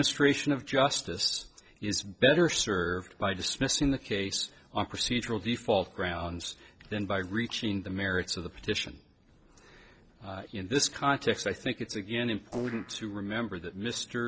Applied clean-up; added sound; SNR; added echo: neural separator model SepFormer DNS4.